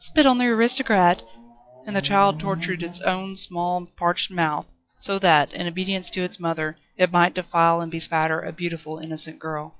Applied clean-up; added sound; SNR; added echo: classical method log-MMSE.